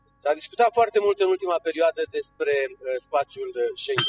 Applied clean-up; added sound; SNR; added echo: classical method spectral subtraction.